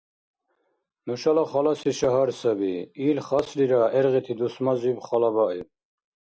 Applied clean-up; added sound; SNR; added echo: none; none; none; none.